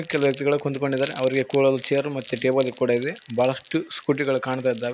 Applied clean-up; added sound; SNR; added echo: none; Crumpling, crinkling; 13 dB; none.